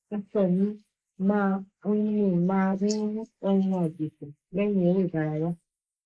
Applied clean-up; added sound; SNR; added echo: neural mask model Resemble Enhance denoiser.